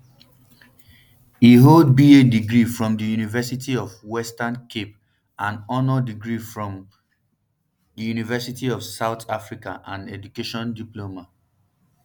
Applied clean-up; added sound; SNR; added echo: none; none; none; none.